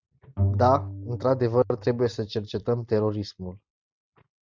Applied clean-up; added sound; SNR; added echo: neural mask model RNNoise.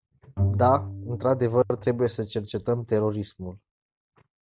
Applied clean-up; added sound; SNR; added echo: none; Bowed string instrument; 6 dB; none.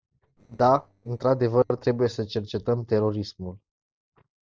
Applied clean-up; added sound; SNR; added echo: neural separator model SepFormer DNS4.